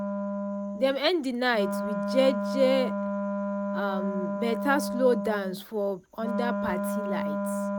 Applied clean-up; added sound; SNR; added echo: none; Wind instrument, woodwind instrument; 2 dB; none.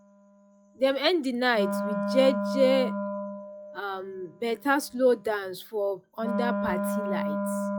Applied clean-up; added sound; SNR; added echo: classical method log-MMSE.